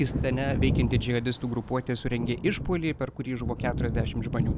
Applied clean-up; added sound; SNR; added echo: none; Thunder / Wind; 2 dB; none.